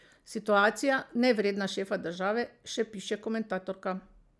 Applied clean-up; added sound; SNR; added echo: none; none; none; none.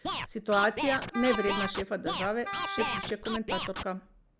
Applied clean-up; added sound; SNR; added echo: none; Wind instrument, woodwind instrument + Scratching (performance technique); 3 dB; none.